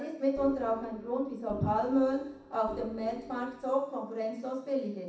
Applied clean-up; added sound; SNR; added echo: none; Organ; 14 dB; reverberation time 0.7 s.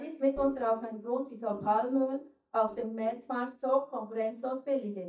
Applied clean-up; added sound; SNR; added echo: neural mask model DeepFilterNet 3.